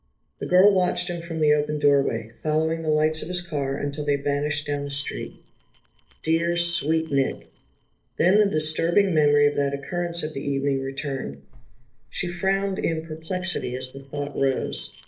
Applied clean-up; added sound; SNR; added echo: neural separator model SepFormer DNS4.